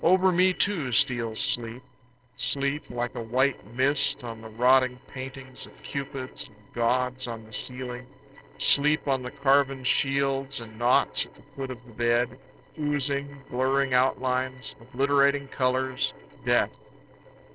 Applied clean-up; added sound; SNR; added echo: neural separator model SepFormer DNS4.